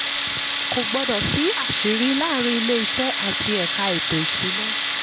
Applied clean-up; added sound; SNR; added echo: none; Tools; -4 dB; none.